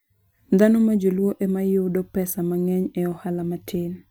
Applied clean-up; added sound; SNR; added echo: none; none; none; none.